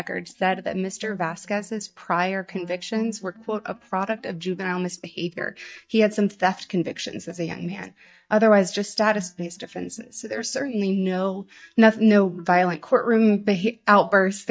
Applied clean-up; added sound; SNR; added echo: neural mask model DeepFilterNet 3.